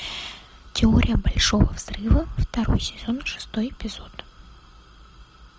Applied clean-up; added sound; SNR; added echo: none; none; none; none.